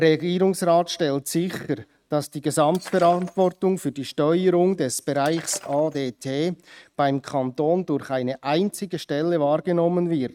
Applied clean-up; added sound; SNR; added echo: neural mask model RNNoise.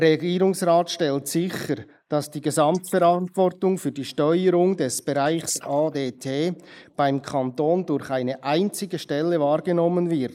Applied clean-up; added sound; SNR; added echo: neural mask model Resemble Enhance denoiser.